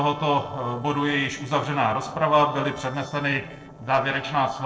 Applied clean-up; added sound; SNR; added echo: neural separator model SepFormer DNS4.